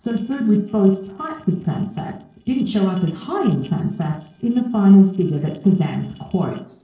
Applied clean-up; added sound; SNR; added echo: neural separator model SepFormer DNS4.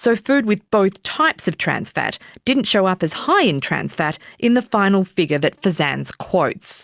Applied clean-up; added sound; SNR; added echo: none; none; none; none.